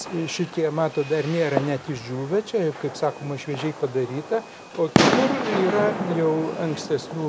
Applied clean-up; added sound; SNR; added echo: none; Fireworks; 3 dB; none.